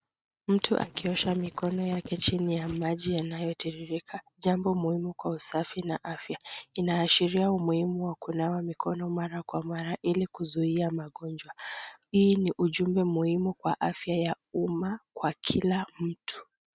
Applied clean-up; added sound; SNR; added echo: neural mask model RNNoise.